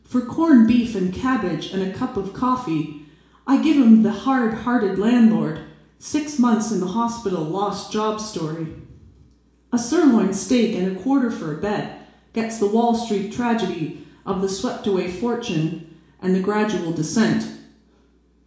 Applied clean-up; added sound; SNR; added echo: none; none; none; reverberation time 0.7 s.